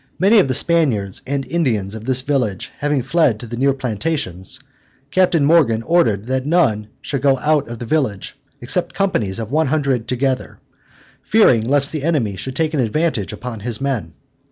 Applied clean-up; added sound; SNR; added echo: none; none; none; none.